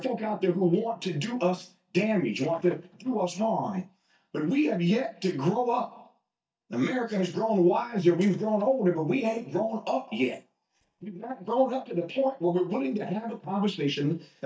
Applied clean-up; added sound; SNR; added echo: neural mask model DeepFilterNet 3.